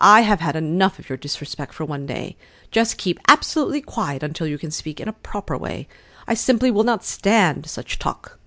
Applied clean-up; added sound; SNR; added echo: none; none; none; none.